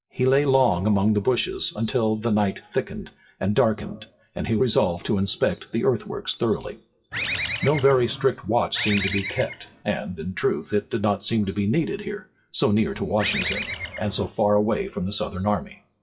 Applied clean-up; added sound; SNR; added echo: classical method WPE with log-MMSE.